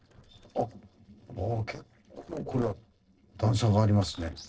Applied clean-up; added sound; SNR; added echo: neural separator model SepFormer DNS4.